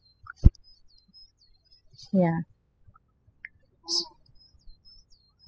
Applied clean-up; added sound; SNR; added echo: classical method spectral subtraction.